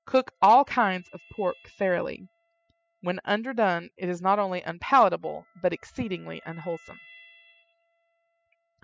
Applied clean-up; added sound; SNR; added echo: classical method spectral subtraction.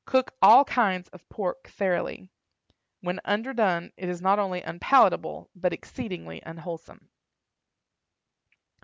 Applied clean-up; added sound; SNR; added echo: none; none; none; none.